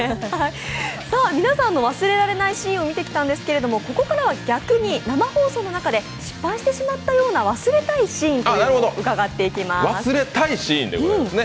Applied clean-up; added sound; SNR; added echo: none; none; none; none.